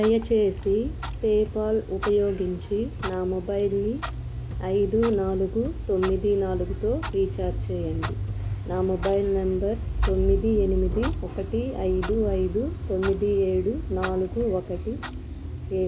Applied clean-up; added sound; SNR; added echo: none; Clock; 5 dB; none.